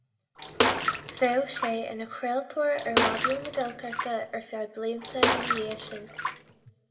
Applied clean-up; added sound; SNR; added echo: none; Bathtub (filling or washing) / Water / Splash, splatter; -3 dB; reverberation time 1.1 s.